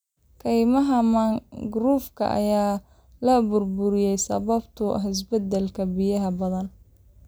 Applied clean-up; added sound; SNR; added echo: none; none; none; none.